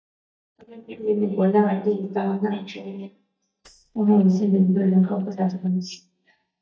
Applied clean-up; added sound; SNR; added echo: neural mask model DeepFilterNet 3.